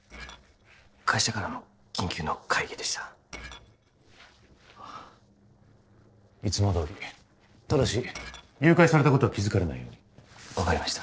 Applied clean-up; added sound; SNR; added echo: neural separator model SepFormer DNS4.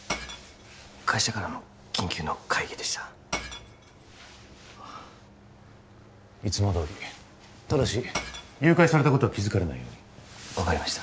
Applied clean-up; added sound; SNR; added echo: none; Shatter / Crushing; 14 dB; none.